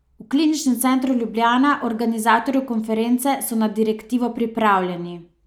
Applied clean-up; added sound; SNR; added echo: none; none; none; none.